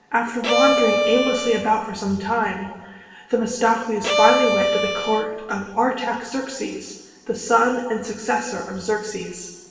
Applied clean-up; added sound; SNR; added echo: none; Bowed string instrument; -1 dB; reverberation time 1.2 s.